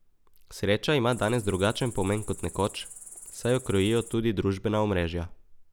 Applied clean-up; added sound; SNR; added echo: none; Cricket; 17 dB; none.